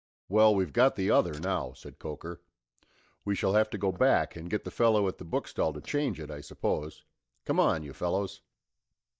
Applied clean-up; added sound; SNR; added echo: neural mask model DeepFilterNet 3.